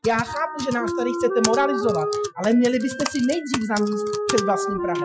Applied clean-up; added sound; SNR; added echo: classical method Wiener filter.